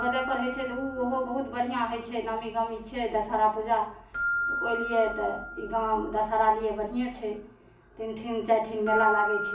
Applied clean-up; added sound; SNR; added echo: none; Keyboard (musical); 7 dB; reverberation time 0.3 s.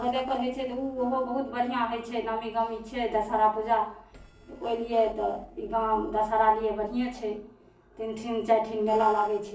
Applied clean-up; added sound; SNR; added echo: neural separator model SepFormer DNS4.